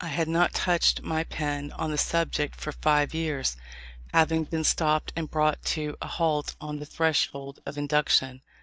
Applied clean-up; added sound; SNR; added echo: neural mask model DeepFilterNet 3.